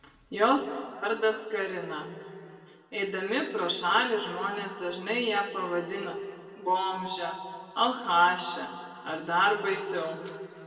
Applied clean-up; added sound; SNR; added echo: none; none; none; reverberation time 2.1 s.